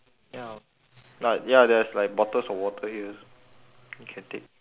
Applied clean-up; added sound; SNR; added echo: none; none; none; none.